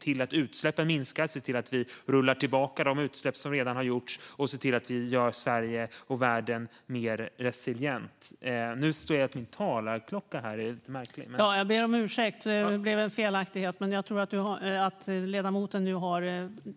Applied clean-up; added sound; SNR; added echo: none; none; none; none.